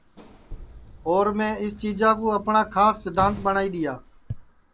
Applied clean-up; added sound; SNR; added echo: none; Sliding door / Slam; 17 dB; none.